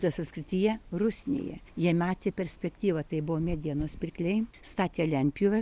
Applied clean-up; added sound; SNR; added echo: none; none; none; none.